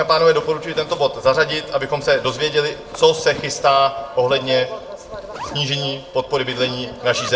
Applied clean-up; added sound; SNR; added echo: none; Zipper (clothing); 19 dB; reverberation time 0.5 s.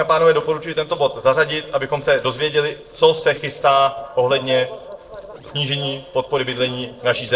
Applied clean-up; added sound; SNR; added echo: neural separator model SepFormer DNS4.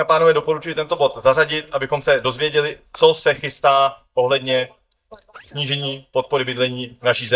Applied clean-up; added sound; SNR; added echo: neural mask model DeepFilterNet 3.